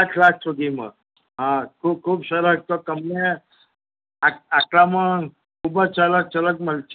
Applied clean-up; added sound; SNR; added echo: none; none; none; none.